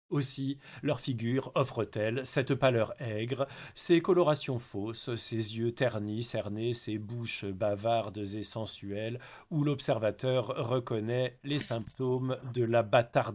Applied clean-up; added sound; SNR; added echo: neural mask model DeepFilterNet 3.